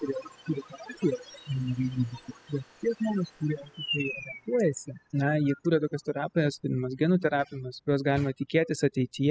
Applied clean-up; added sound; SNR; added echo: classical method spectral subtraction.